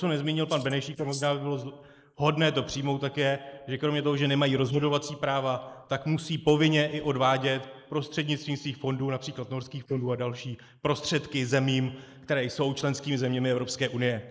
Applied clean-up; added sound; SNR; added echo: neural mask model Resemble Enhance denoiser.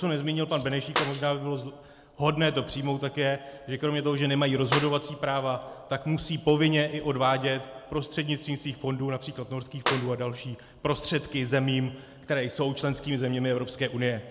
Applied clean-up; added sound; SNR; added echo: none; Cutlery, silverware + Clapping; 10 dB; none.